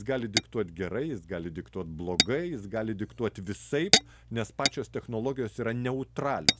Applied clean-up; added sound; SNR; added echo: none; Tap / Glass; 1 dB; none.